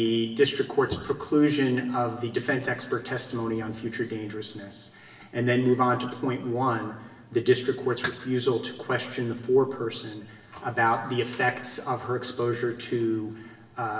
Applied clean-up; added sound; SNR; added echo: none; none; none; reverberation time 1.1 s.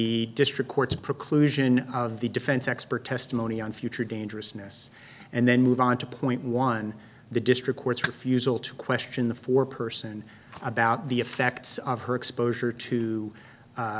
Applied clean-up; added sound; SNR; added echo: none; none; none; none.